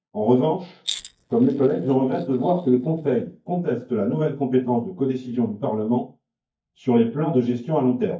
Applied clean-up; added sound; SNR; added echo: neural mask model DeepFilterNet 3.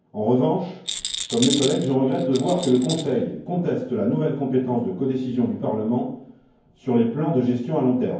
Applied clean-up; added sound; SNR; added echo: none; Rattle; 9 dB; reverberation time 0.9 s.